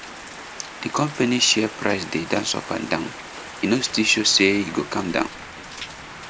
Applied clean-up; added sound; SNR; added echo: none; Rain; 13 dB; none.